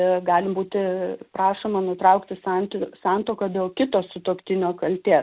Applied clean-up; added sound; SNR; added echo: none; none; none; none.